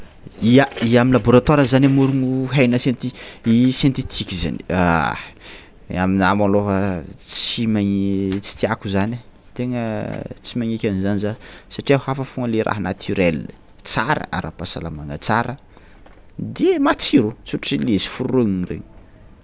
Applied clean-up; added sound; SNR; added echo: none; none; none; none.